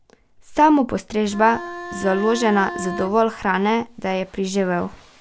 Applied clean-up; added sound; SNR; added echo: none; Bowed string instrument; 12 dB; none.